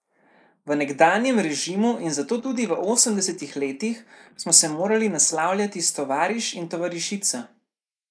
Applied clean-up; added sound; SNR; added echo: neural mask model Resemble Enhance denoiser.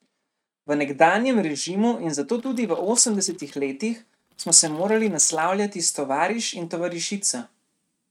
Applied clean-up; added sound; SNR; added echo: neural mask model RNNoise.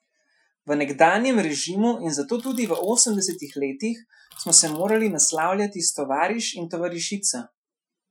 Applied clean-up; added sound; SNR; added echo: classical method Wiener filter.